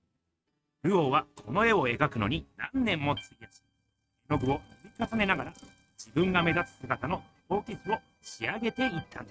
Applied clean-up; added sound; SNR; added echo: neural mask model RNNoise.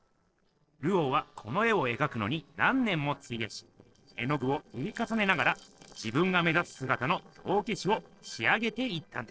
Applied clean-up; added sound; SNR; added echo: neural separator model SepFormer DNS4.